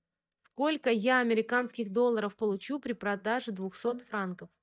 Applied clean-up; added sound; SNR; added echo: neural mask model DeepFilterNet 3.